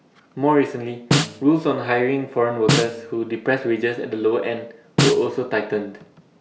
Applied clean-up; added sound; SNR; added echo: none; Snare drum; 2 dB; none.